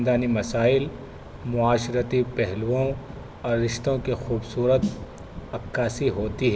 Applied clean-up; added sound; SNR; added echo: none; Snare drum; 11 dB; none.